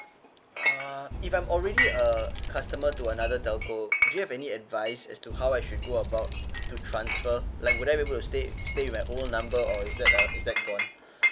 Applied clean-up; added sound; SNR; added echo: none; Chink, clink + Wind; 0 dB; none.